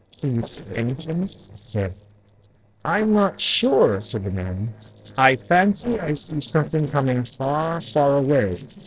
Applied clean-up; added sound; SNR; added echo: neural separator model SepFormer DNS4.